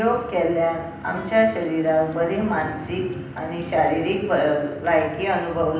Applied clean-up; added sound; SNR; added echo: none; Electric guitar; 18 dB; reverberation time 0.9 s.